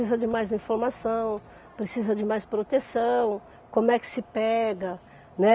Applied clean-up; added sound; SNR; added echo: none; none; none; none.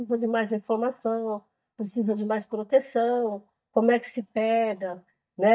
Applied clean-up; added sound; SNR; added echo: neural mask model DeepFilterNet 3.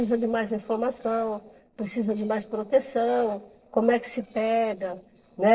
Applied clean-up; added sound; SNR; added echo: neural separator model SepFormer DNS4.